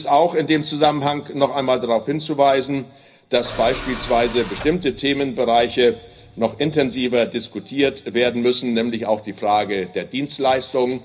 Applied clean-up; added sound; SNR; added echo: none; Tools; 15 dB; reverberation time 0.5 s.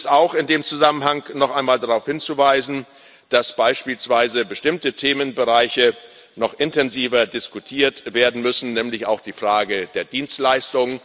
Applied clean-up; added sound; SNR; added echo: none; none; none; none.